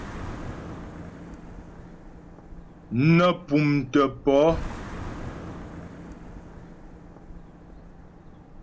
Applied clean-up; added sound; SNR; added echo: none; Car passing by; 11 dB; none.